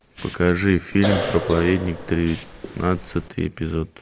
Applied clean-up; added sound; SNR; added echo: none; Cough + Hiss; 8 dB; none.